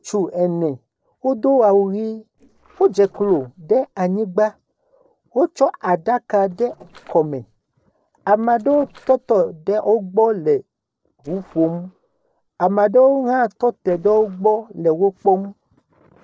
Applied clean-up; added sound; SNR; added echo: neural separator model SepFormer DNS4.